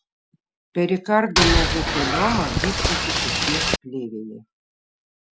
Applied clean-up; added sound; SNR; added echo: none; Boat, Water vehicle; -5 dB; none.